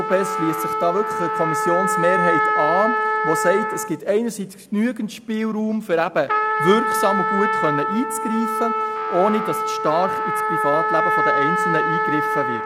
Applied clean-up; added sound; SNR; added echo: none; Trumpet; -1 dB; none.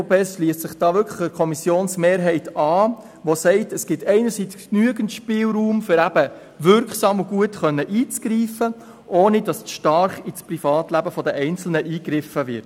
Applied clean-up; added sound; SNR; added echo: none; none; none; none.